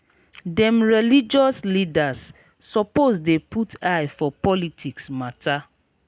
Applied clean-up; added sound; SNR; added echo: none; none; none; none.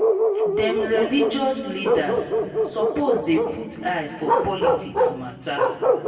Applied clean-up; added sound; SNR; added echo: none; Bark; -4 dB; reverberation time 2.1 s.